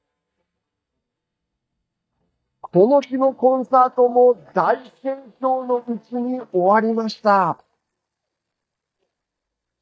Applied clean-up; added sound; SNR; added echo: neural mask model DeepFilterNet 3.